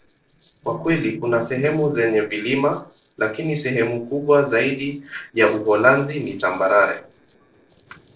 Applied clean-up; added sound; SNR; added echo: neural separator model SepFormer DNS4.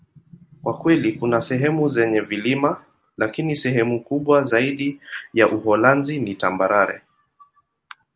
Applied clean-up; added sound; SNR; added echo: none; none; none; none.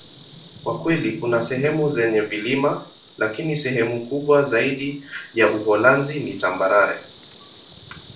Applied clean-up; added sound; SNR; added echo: none; Insect; 8 dB; reverberation time 0.4 s.